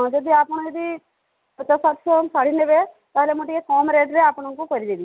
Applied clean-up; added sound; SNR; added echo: none; none; none; none.